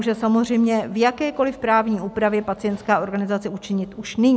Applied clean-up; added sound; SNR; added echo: none; none; none; none.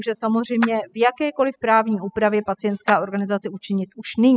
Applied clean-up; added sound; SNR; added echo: classical method spectral subtraction.